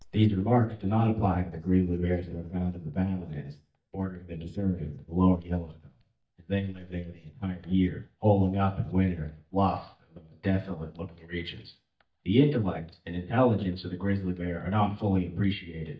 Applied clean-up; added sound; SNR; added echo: neural mask model DeepFilterNet 3.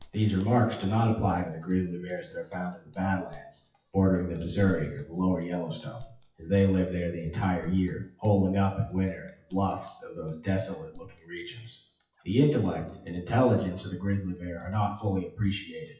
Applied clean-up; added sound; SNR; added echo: classical method WPE with log-MMSE.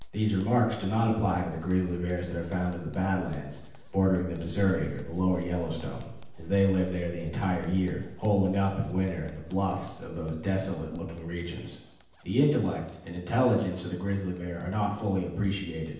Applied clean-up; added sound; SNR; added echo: none; Zipper (clothing); 17 dB; reverberation time 0.9 s.